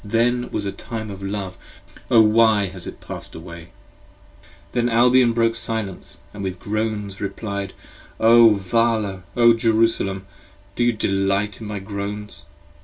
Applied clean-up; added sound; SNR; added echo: none; none; none; reverberation time 0.2 s.